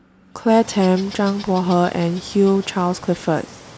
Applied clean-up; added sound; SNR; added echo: none; Water / Bird; 19 dB; none.